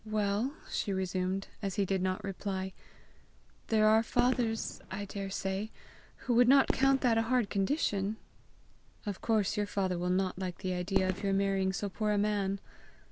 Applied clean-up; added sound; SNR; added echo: none; Fireworks; 9 dB; none.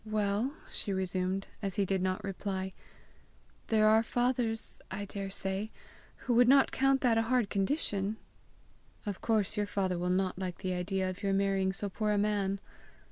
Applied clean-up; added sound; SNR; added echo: none; none; none; none.